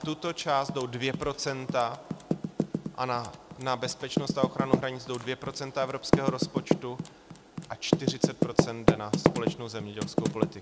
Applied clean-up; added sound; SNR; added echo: none; Typing; -3 dB; none.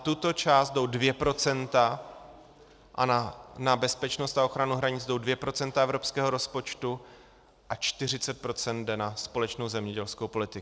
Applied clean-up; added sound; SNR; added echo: none; none; none; none.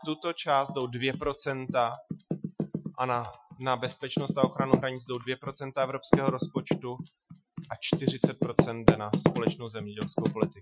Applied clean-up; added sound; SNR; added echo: classical method Wiener filter.